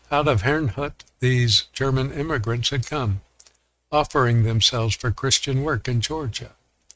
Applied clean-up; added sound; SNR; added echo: neural mask model RNNoise.